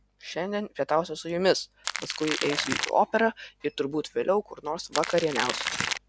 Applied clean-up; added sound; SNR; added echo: none; Crackle; 4 dB; none.